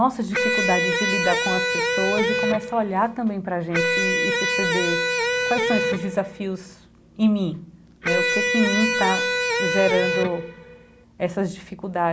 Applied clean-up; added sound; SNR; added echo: none; Electric guitar; -2 dB; none.